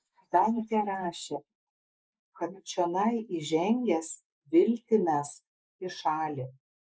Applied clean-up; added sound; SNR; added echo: neural mask model Resemble Enhance denoiser.